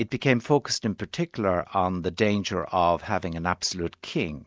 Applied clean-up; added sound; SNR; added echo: none; none; none; none.